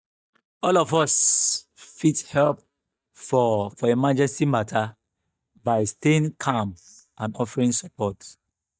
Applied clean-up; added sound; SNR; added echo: neural mask model DeepFilterNet 3.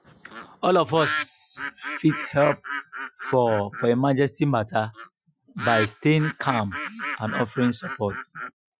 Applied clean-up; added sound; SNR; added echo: classical method Wiener filter.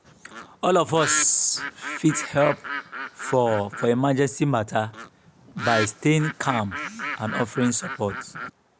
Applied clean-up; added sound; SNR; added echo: none; Bird; 9 dB; none.